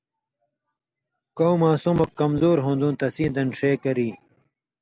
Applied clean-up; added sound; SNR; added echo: none; none; none; none.